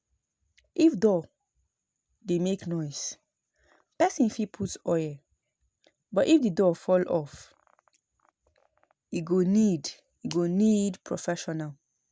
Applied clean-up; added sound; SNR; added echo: none; none; none; none.